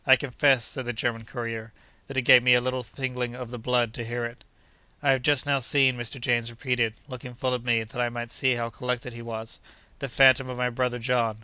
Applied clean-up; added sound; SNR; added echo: none; none; none; none.